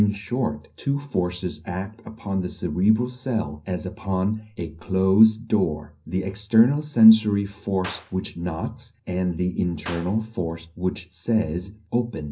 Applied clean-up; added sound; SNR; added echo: none; Clapping; 14 dB; reverberation time 0.5 s.